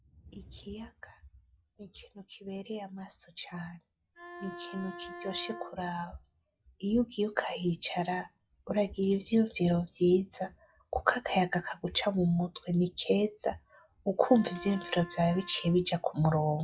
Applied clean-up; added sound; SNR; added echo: classical method log-MMSE.